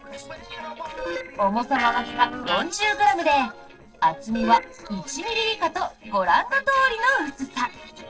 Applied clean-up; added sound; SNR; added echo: neural separator model SepFormer DNS4.